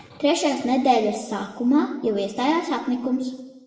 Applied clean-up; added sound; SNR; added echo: none; none; none; reverberation time 1.0 s.